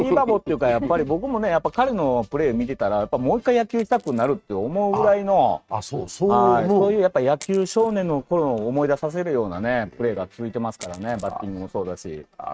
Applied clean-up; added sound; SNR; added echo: neural mask model RNNoise.